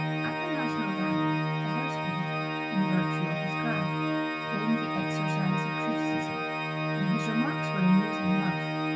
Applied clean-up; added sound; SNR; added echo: none; Organ; -3 dB; reverberation time 0.2 s.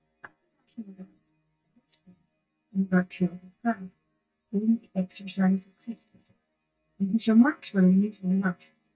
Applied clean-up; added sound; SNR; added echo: neural mask model DeepFilterNet 3.